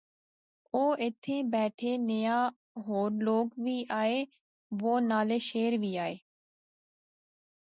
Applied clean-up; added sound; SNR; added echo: none; none; none; none.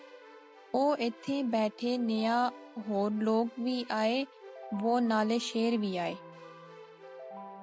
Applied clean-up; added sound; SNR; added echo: none; Keyboard (musical); 17 dB; none.